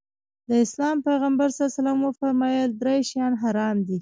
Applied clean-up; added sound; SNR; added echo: none; none; none; none.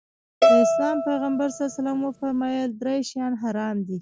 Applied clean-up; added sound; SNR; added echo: none; Bowed string instrument; -3 dB; none.